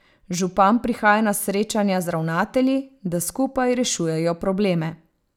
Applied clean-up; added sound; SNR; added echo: none; none; none; none.